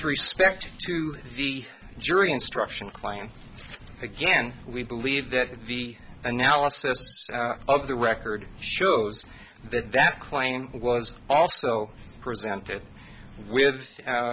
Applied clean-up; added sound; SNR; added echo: none; none; none; none.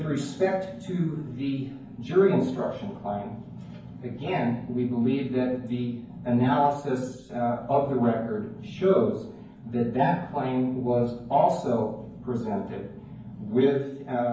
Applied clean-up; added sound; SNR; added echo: none; none; none; reverberation time 0.9 s.